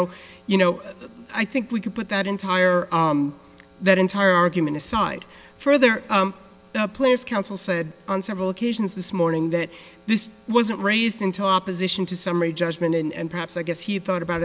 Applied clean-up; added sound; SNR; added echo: none; none; none; none.